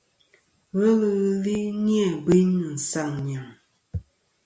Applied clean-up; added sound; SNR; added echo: none; none; none; none.